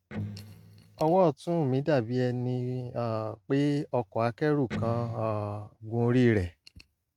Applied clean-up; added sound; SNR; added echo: neural mask model RNNoise.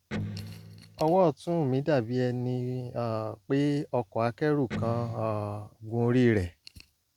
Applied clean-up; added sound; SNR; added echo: none; Electric guitar; 9 dB; none.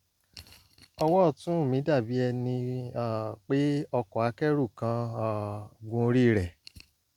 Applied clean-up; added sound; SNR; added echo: none; none; none; none.